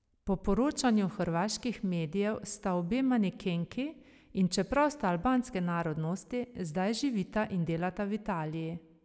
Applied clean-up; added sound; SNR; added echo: none; none; none; none.